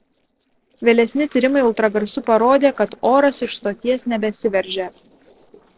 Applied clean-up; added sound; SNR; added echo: neural separator model SepFormer DNS4.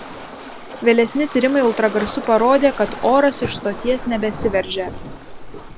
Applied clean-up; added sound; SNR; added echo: none; Waves, surf; 12 dB; none.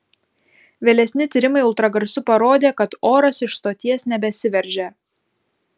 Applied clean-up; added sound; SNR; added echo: none; none; none; none.